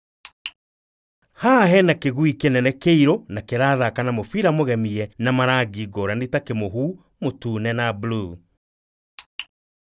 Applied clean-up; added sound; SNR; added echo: none; none; none; none.